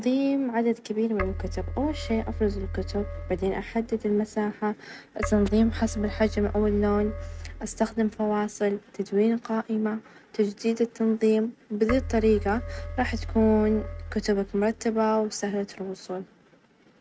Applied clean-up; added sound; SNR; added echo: none; Keyboard (musical); 9 dB; none.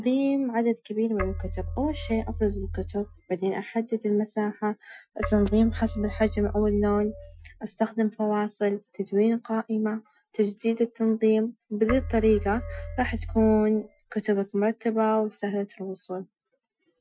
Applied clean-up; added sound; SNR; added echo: classical method Wiener filter.